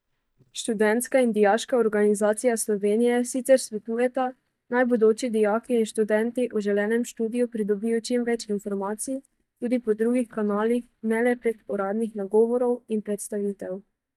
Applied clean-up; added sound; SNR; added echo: neural mask model DeepFilterNet 3.